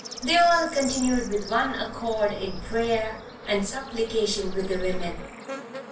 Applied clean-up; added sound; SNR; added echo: none; Bird / Insect; 13 dB; reverberation time 0.1 s.